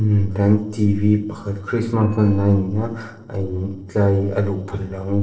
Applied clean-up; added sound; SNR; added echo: neural separator model SepFormer DNS4.